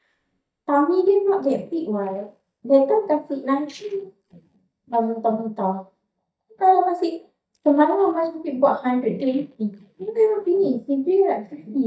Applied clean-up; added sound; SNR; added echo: neural mask model DeepFilterNet 3.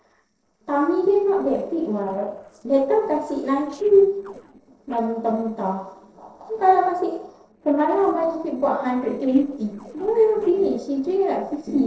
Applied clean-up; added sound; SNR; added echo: neural separator model SepFormer DNS4.